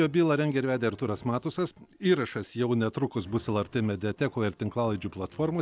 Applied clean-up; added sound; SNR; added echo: none; none; none; none.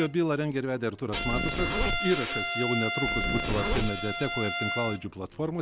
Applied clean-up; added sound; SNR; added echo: none; Zipper (clothing) + Bowed string instrument; 1 dB; none.